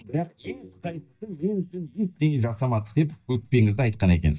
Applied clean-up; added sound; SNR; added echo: neural mask model DeepFilterNet 3.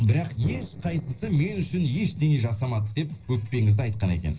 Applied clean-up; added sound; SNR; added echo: neural separator model SepFormer DNS4.